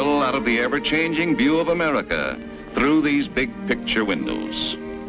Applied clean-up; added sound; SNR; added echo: none; Mallet percussion; 15 dB; none.